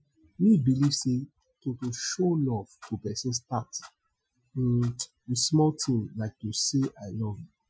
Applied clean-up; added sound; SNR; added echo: classical method Wiener filter.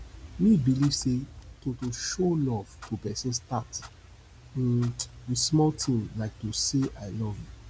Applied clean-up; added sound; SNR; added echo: none; Clock; 18 dB; none.